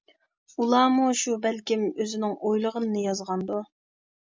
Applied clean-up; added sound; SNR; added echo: none; none; none; none.